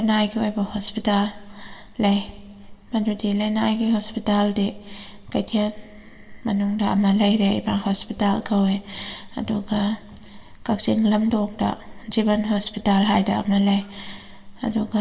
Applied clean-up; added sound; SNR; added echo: none; none; none; reverberation time 1.4 s.